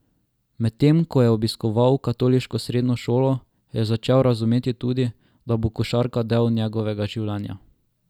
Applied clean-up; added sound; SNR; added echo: none; none; none; none.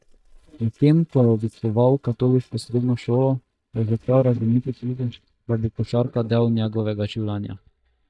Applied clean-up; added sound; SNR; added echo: neural mask model DeepFilterNet 3.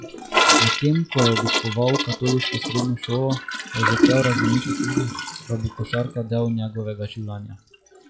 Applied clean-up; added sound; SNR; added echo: classical method log-MMSE.